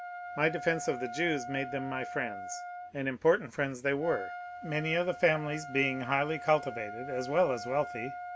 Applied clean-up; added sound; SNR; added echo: none; Trumpet; 10 dB; none.